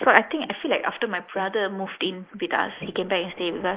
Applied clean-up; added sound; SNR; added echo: neural mask model Resemble Enhance denoiser.